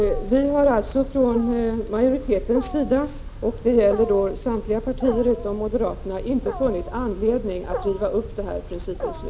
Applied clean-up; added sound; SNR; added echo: none; Wild animals; 10 dB; none.